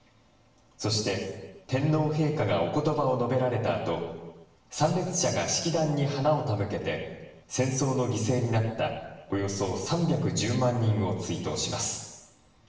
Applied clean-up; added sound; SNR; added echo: none; none; none; reverberation time 1.1 s.